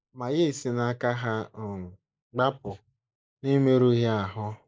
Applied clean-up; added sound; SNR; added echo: neural mask model Resemble Enhance denoiser.